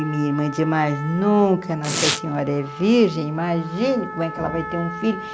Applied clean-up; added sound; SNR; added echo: none; Trumpet + Domestic sounds, home sounds; 10 dB; none.